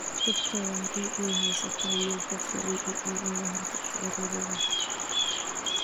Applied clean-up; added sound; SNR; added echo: none; Bird vocalization, bird call, bird song; 0 dB; none.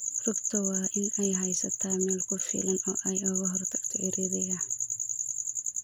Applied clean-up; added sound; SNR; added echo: none; none; none; none.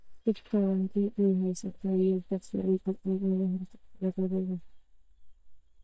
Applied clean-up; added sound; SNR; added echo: neural mask model DeepFilterNet 3.